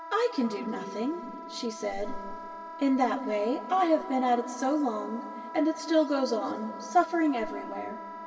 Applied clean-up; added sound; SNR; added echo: none; Wind instrument, woodwind instrument; 12 dB; reverberation time 2.4 s.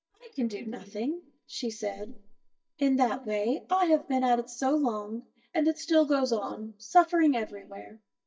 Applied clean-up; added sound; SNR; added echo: neural mask model DeepFilterNet 3.